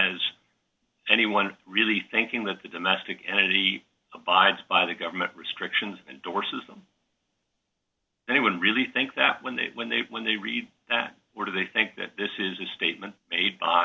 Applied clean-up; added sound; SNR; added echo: none; none; none; none.